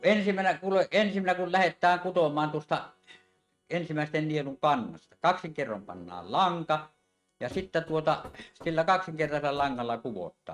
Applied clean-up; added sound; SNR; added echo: neural mask model RNNoise.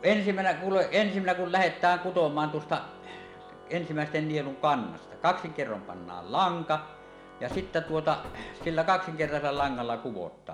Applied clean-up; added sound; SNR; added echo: none; Organ + Knock / Wood; 17 dB; none.